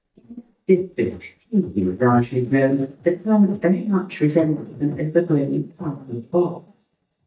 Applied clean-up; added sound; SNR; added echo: neural mask model DeepFilterNet 3.